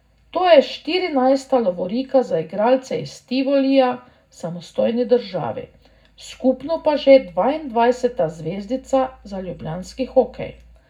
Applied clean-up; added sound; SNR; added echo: none; none; none; reverberation time 0.3 s.